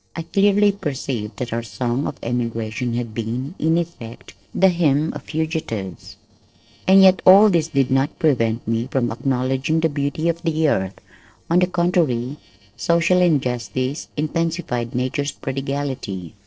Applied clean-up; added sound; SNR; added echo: neural separator model SepFormer DNS4.